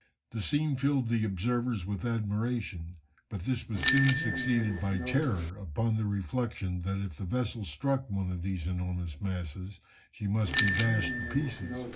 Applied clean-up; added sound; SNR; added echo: none; Bicycle bell; -1 dB; reverberation time 0.4 s.